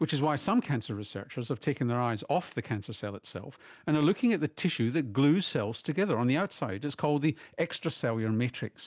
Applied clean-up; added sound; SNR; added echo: none; none; none; none.